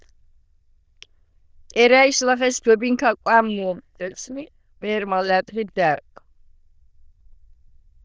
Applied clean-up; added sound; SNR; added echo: neural diffusion model UNIVERSE++.